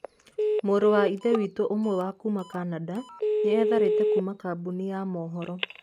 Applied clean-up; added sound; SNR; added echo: none; Telephone; 1 dB; none.